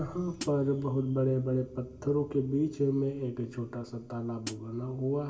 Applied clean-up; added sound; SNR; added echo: none; Hi-hat; 11 dB; reverberation time 0.2 s.